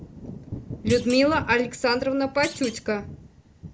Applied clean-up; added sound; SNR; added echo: none; Thunder / Wind + Thump, thud; 12 dB; none.